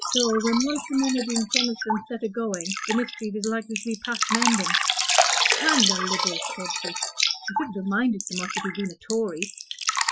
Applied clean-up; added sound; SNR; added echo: classical method Wiener filter.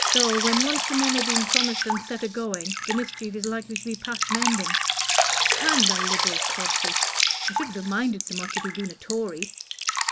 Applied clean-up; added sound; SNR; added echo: none; Drip; -4 dB; none.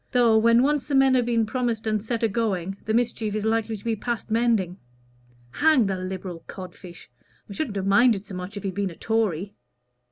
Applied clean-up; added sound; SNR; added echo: none; none; none; none.